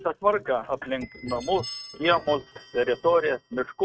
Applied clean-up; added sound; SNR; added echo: neural mask model RNNoise.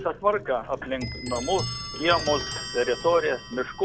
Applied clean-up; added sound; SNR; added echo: none; Clock; 9 dB; none.